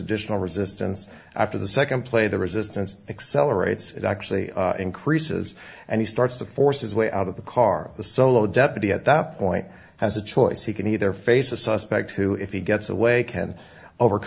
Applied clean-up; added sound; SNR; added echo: none; none; none; none.